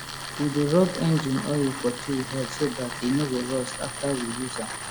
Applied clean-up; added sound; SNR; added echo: none; Tools; 8 dB; none.